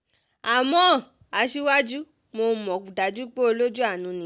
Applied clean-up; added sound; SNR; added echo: none; none; none; none.